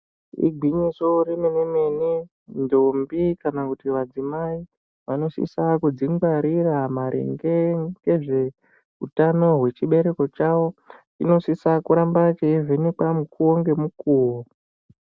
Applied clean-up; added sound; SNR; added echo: none; none; none; none.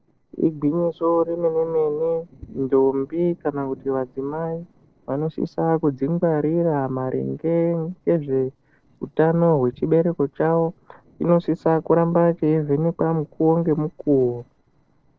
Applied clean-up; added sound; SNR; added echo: neural separator model SepFormer DNS4.